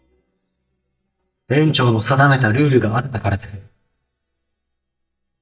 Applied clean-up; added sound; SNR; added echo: neural mask model DeepFilterNet 3.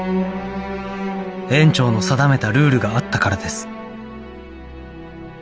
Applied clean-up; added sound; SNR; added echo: none; none; none; none.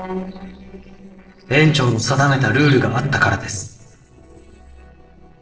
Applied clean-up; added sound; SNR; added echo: neural separator model SepFormer DNS4.